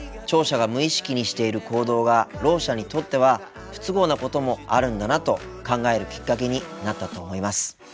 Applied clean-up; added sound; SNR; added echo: none; none; none; none.